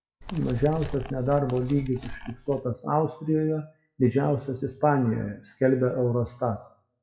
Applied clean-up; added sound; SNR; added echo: classical method WPE with log-MMSE.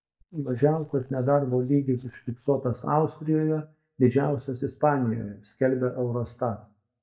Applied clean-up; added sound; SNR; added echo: neural mask model DeepFilterNet 3.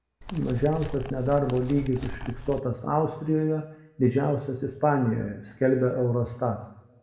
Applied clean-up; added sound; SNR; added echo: none; Animal; 11 dB; reverberation time 0.8 s.